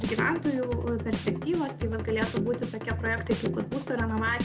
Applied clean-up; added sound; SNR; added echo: none; Drum kit; 2 dB; none.